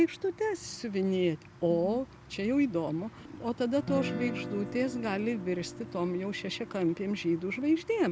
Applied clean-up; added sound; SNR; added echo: none; Guitar; 13 dB; none.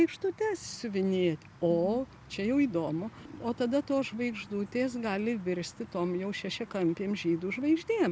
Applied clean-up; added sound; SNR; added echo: none; none; none; none.